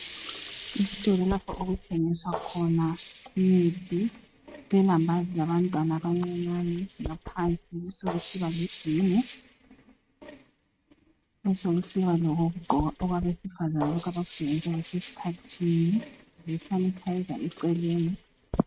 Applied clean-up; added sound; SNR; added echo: neural mask model RNNoise.